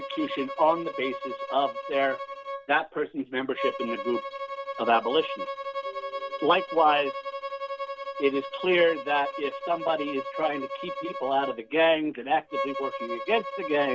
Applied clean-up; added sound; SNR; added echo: none; Bowed string instrument; 7 dB; none.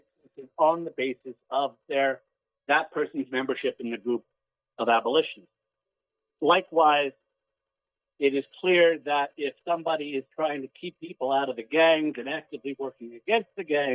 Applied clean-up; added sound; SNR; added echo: neural mask model DeepFilterNet 3.